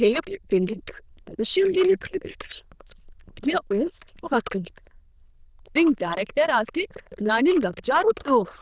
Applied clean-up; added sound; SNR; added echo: neural diffusion model UNIVERSE++.